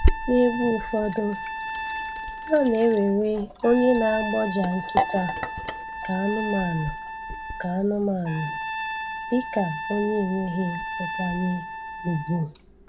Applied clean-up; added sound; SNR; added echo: none; Sink (filling or washing) + Trumpet; 4 dB; none.